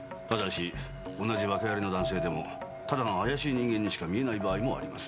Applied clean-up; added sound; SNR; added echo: none; none; none; none.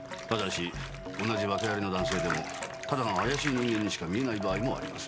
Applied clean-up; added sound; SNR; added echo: none; Bathtub (filling or washing); 10 dB; none.